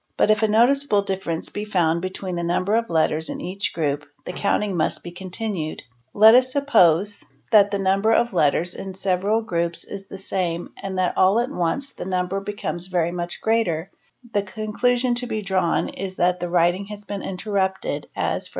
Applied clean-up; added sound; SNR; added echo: none; none; none; none.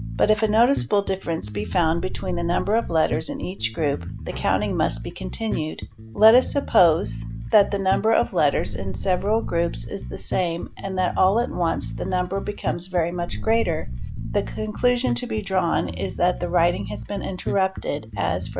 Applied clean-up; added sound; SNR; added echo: none; Boom + Bass guitar; 7 dB; none.